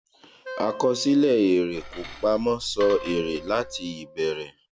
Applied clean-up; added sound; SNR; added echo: none; Wind instrument, woodwind instrument + Cutlery, silverware / Dishes, pots, and pans; 15 dB; none.